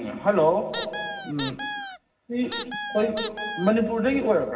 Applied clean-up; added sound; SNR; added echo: none; Squeak; 9 dB; reverberation time 0.4 s.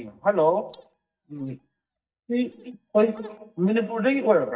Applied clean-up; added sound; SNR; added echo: neural mask model DeepFilterNet 3.